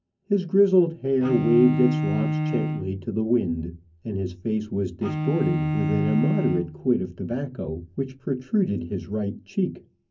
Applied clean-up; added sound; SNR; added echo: none; Bowed string instrument; 4 dB; reverberation time 0.3 s.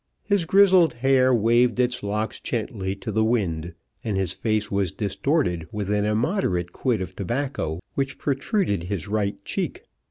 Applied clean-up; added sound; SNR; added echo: none; none; none; none.